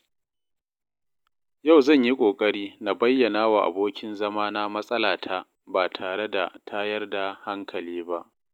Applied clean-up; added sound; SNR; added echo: none; none; none; none.